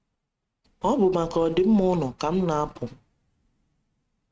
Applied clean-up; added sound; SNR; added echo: neural mask model RNNoise.